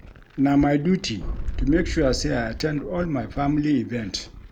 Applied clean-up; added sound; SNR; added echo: none; Boom + Glass; 9 dB; none.